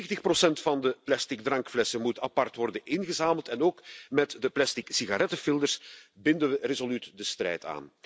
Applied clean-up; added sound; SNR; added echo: none; none; none; none.